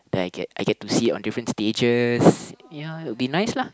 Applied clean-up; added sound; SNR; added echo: none; none; none; none.